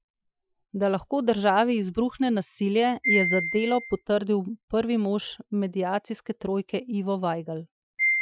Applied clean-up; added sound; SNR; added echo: classical method Wiener filter.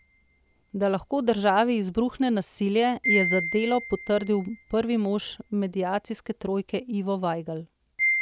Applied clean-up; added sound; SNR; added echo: none; Wind chime; 8 dB; none.